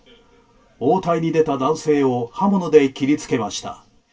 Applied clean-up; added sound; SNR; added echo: none; none; none; reverberation time 0.1 s.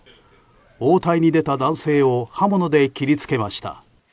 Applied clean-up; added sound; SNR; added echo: none; none; none; none.